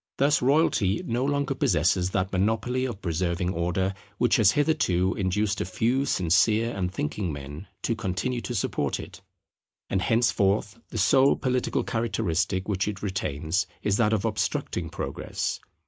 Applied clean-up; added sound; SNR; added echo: neural mask model Resemble Enhance denoiser.